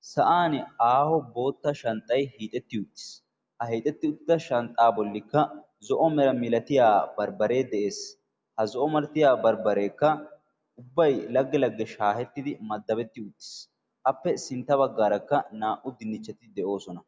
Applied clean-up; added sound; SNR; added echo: none; none; none; none.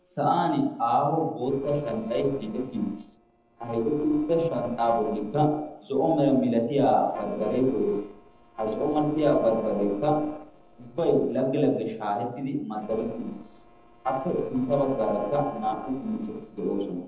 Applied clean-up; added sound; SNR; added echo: neural separator model SepFormer DNS4.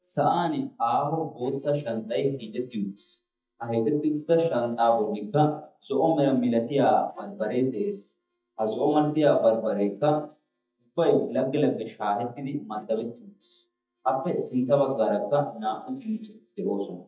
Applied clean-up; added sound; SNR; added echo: neural mask model DeepFilterNet 3.